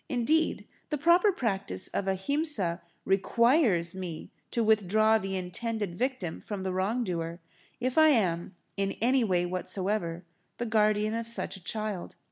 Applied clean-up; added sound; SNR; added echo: none; none; none; none.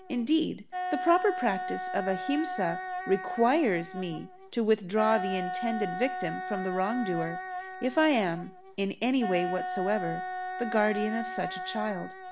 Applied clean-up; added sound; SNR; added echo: none; Wind instrument, woodwind instrument; 7 dB; none.